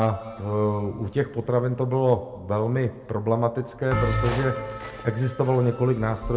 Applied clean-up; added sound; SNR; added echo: none; Bell; 9 dB; reverberation time 0.9 s.